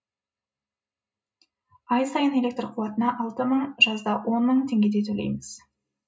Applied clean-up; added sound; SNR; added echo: none; none; none; reverberation time 0.2 s.